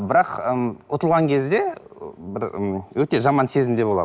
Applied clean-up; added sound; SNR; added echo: none; none; none; none.